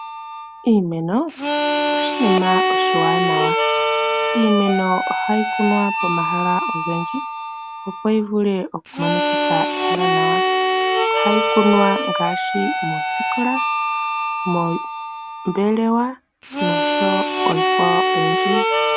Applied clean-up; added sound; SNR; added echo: none; Harmonica; -2 dB; none.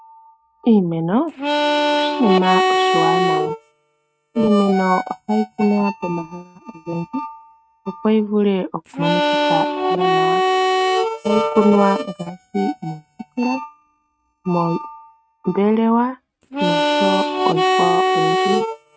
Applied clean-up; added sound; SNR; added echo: neural mask model RNNoise.